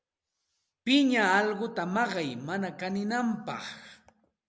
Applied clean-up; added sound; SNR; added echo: none; none; none; none.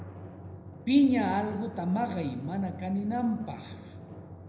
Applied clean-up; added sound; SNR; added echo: none; Drum; 14 dB; reverberation time 0.7 s.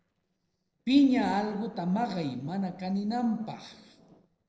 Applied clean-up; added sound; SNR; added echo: neural separator model SepFormer DNS4.